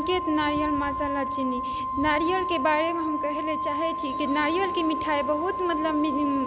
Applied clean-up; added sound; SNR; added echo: none; Organ; 3 dB; none.